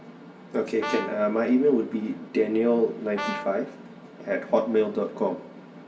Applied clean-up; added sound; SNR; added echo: none; Brass instrument; 10 dB; reverberation time 2.0 s.